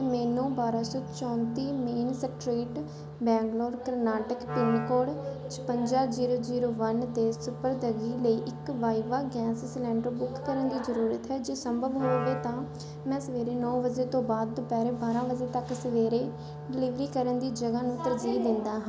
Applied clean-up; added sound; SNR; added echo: none; Wind instrument, woodwind instrument; 11 dB; none.